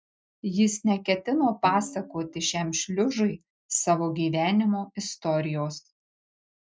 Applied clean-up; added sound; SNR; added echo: neural mask model RNNoise.